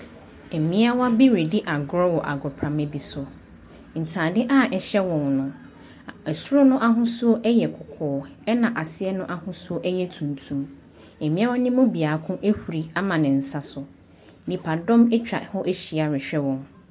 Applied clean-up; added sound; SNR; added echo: none; none; none; none.